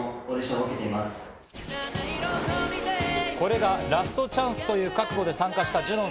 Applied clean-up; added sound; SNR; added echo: none; Cowbell; 18 dB; none.